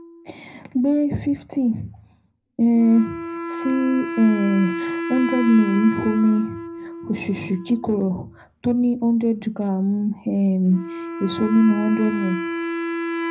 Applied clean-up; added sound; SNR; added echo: none; Wind instrument, woodwind instrument; 9 dB; reverberation time 0.4 s.